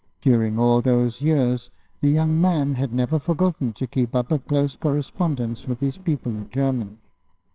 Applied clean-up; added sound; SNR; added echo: neural separator model SepFormer WHAMR!.